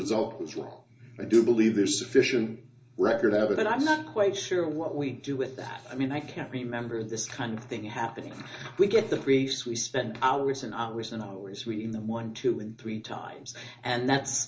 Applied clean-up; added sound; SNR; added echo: none; Hi-hat; 20 dB; reverberation time 0.2 s.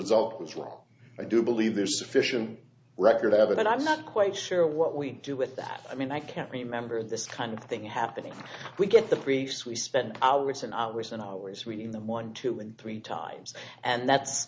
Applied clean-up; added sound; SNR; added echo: none; none; none; none.